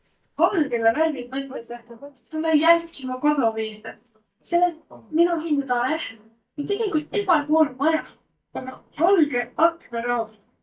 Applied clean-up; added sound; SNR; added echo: neural mask model DeepFilterNet 3.